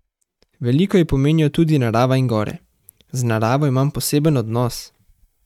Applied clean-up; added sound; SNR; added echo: neural mask model RNNoise.